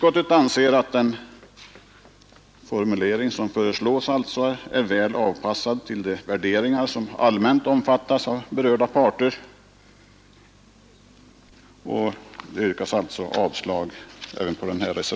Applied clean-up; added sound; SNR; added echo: none; none; none; none.